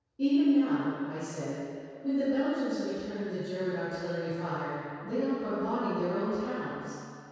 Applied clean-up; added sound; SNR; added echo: none; none; none; reverberation time 2.2 s.